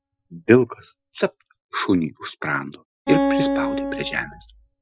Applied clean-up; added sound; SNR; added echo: classical method Wiener filter.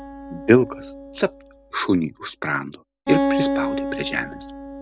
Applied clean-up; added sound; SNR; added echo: none; Acoustic guitar; 4 dB; none.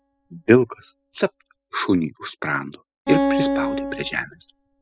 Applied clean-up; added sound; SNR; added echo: classical method spectral subtraction.